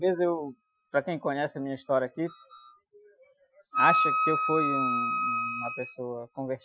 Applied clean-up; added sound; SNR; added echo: classical method Wiener filter.